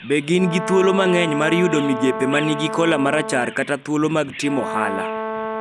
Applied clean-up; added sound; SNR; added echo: none; Bird vocalization, bird call, bird song + Brass instrument; 7 dB; none.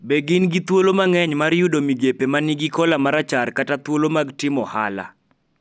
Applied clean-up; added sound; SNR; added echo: none; none; none; none.